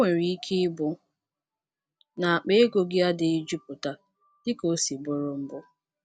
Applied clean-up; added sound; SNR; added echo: none; none; none; none.